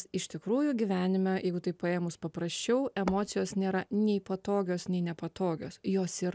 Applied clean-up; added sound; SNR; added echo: none; Tap / Hammer; 9 dB; none.